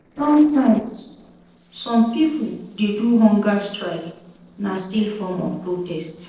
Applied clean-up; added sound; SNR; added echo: neural separator model SepFormer DNS4.